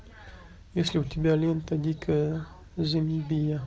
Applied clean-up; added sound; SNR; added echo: none; none; none; none.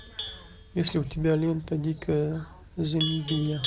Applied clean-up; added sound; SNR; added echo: none; Livestock, farm animals, working animals; 10 dB; none.